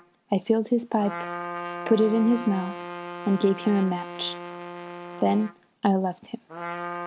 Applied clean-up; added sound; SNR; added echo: none; Trumpet; 10 dB; none.